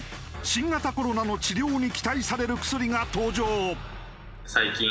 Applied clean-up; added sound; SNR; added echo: none; Crowd; 20 dB; none.